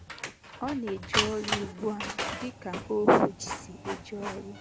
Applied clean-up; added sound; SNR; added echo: none; Printer; 5 dB; none.